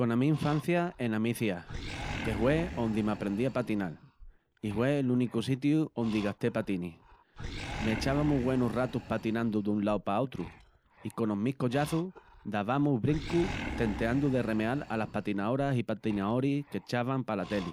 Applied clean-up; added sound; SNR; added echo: none; Animal; 12 dB; none.